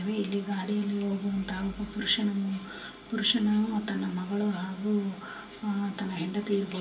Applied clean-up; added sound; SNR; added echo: none; none; none; reverberation time 0.3 s.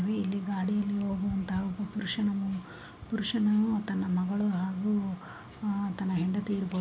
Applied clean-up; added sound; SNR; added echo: none; none; none; none.